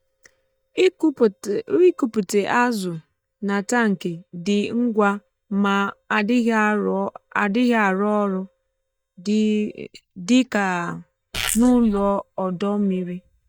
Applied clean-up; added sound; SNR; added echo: neural mask model DeepFilterNet 3.